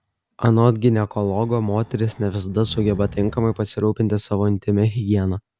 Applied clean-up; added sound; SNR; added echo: none; Breathing; 19 dB; none.